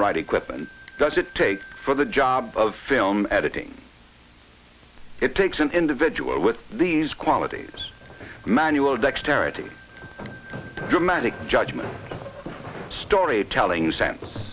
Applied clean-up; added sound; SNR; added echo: none; Bell; 9 dB; none.